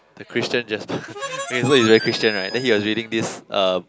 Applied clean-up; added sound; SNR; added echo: none; Harmonica; 10 dB; none.